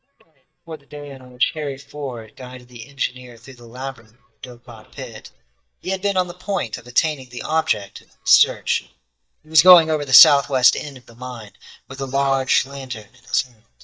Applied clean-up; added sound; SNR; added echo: neural mask model DeepFilterNet 3.